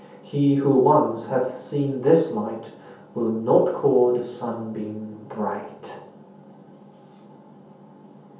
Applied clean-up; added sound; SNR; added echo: none; none; none; reverberation time 0.7 s.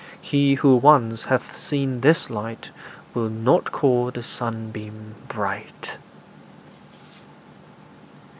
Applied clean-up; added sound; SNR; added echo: none; none; none; none.